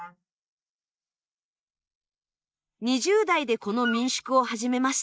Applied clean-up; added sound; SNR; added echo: neural mask model Resemble Enhance denoiser.